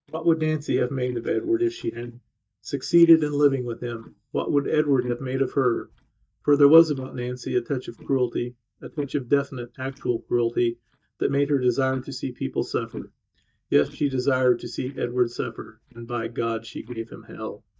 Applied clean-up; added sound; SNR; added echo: neural mask model DeepFilterNet 3.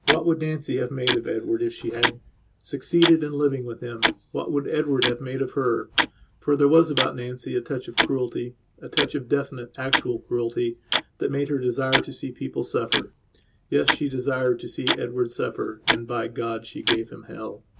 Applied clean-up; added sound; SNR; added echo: none; Tick-tock; 4 dB; reverberation time 0.2 s.